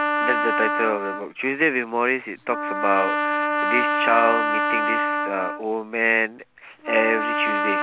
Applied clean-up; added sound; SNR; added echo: none; Trumpet; 0 dB; none.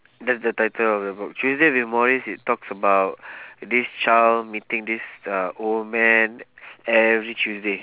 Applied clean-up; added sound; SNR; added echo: none; none; none; none.